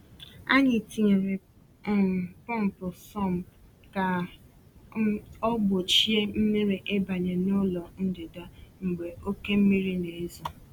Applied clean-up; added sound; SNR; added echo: none; none; none; none.